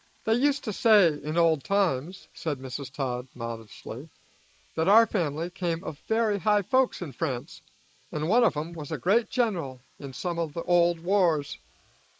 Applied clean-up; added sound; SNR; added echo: neural mask model Resemble Enhance denoiser.